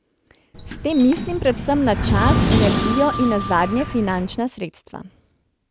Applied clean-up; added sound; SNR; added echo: none; Sliding door; 1 dB; none.